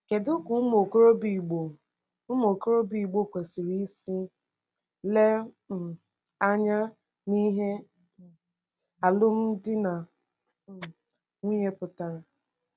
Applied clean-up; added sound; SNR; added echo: none; none; none; none.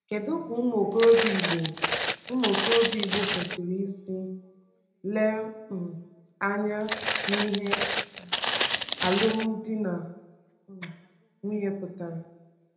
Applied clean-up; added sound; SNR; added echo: none; Walk, footsteps; 1 dB; reverberation time 0.7 s.